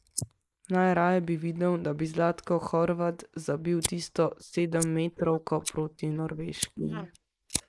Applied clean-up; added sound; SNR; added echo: neural mask model Resemble Enhance denoiser.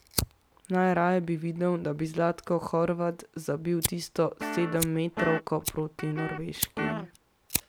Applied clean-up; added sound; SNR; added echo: none; Fire + Guitar; 7 dB; none.